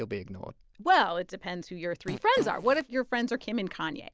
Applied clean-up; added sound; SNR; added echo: none; Fart; 14 dB; none.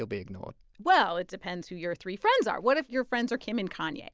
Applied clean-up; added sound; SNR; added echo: none; none; none; none.